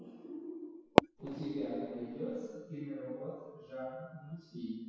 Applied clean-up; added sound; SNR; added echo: classical method WPE with log-MMSE.